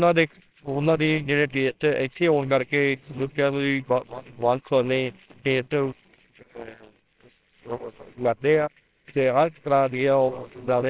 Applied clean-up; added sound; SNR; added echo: neural separator model SepFormer WHAMR!.